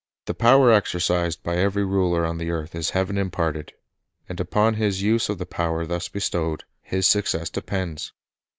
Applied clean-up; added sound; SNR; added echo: none; none; none; none.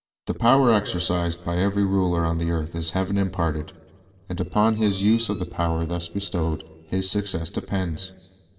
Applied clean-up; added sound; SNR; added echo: neural separator model SepFormer DNS4.